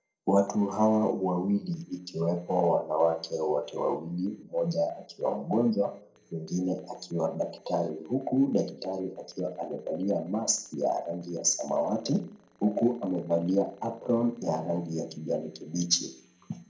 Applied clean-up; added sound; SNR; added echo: neural separator model SepFormer DNS4.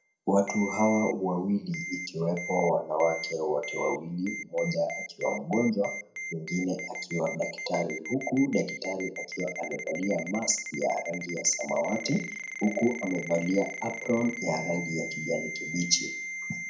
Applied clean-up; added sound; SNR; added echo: none; Ringtone; 9 dB; reverberation time 0.4 s.